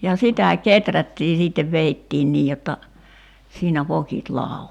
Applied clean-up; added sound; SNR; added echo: none; none; none; none.